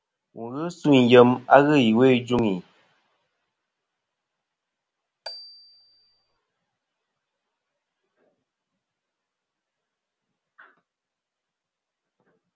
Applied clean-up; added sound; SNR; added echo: none; Marimba, xylophone; 19 dB; none.